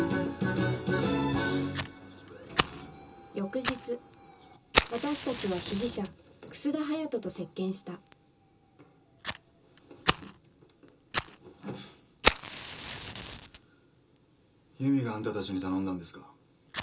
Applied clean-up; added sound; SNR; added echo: none; Fire; 1 dB; reverberation time 0.2 s.